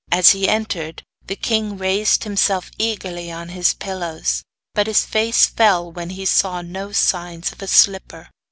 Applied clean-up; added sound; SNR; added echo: none; none; none; none.